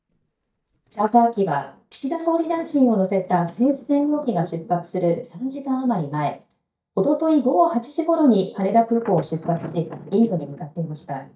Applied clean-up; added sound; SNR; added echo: neural mask model DeepFilterNet 3.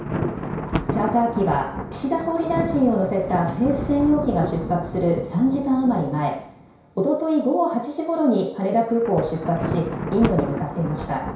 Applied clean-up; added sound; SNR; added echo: none; Thunder; 7 dB; reverberation time 0.6 s.